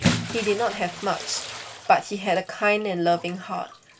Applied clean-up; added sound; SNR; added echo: none; Bathtub (filling or washing) / Splash, splatter; 7 dB; reverberation time 0.2 s.